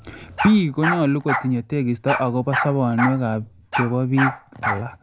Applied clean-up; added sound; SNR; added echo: none; Bark; 6 dB; none.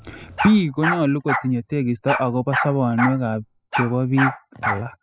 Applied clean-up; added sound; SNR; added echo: classical method spectral subtraction.